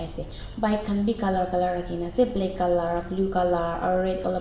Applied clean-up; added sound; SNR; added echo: none; Walk, footsteps; 13 dB; reverberation time 0.7 s.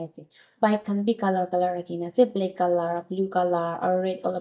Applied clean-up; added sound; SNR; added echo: neural mask model DeepFilterNet 3.